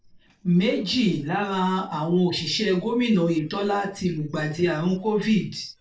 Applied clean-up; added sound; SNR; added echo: neural separator model SepFormer DNS4.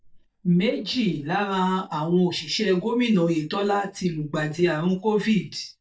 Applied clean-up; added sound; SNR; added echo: neural mask model DeepFilterNet 3.